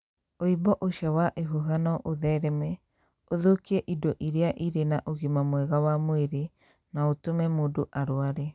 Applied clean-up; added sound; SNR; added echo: none; none; none; none.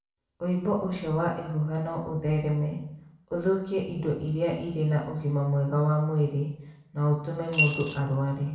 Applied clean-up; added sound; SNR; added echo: none; Coin (dropping) / Glass; 2 dB; reverberation time 0.7 s.